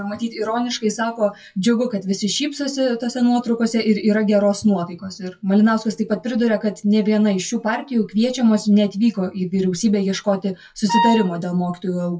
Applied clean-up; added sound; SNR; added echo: classical method WPE with log-MMSE.